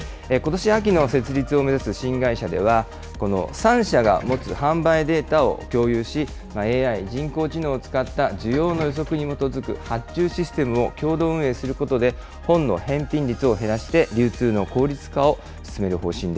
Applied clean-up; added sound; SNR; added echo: none; Subway, metro, underground; 16 dB; none.